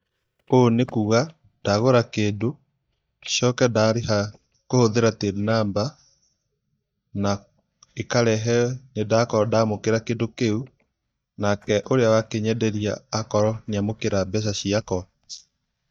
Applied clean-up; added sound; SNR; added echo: neural mask model DeepFilterNet 3.